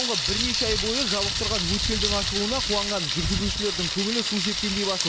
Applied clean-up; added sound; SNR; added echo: none; Thunder; -2 dB; none.